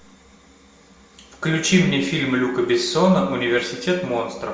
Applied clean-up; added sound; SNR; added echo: none; none; none; none.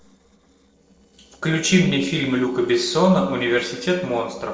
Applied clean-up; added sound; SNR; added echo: neural separator model SepFormer DNS4.